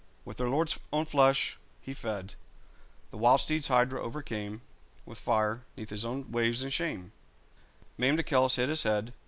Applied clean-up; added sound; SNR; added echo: none; none; none; none.